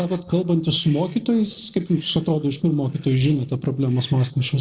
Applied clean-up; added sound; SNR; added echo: neural separator model SepFormer DNS4.